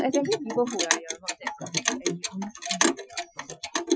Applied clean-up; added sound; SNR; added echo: classical method Wiener filter.